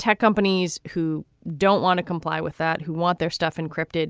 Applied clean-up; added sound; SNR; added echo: none; none; none; none.